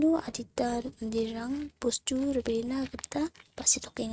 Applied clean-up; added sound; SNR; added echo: neural mask model RNNoise.